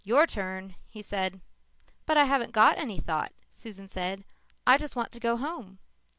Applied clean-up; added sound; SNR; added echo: none; none; none; none.